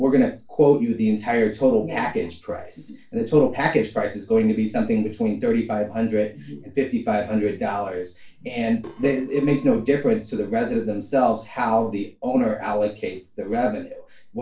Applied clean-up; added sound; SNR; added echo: neural separator model SepFormer DNS4.